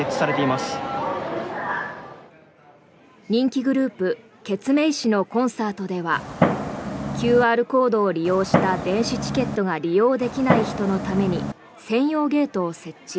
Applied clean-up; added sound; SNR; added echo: none; Fireworks; 1 dB; none.